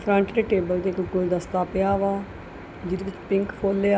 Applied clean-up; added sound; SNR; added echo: none; none; none; none.